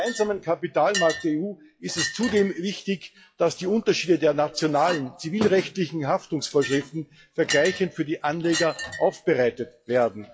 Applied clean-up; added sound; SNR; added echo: classical method WPE with log-MMSE.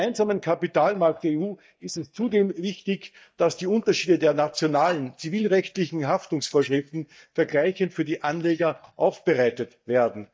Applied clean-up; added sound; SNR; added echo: neural mask model DeepFilterNet 3.